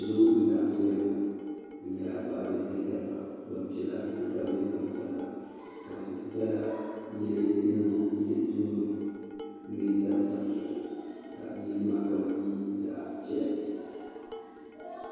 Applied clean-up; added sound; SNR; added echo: none; Dishes, pots, and pans; 20 dB; reverberation time 1.9 s.